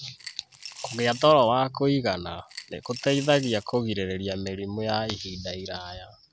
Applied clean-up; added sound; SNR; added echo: none; Coin (dropping) / Glass; 17 dB; none.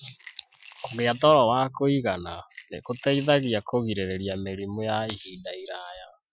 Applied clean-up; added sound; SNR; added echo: classical method Wiener filter.